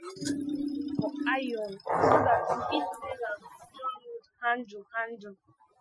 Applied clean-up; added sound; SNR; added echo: classical method Wiener filter.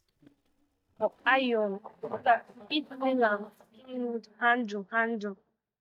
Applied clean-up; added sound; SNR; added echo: neural mask model DeepFilterNet 3.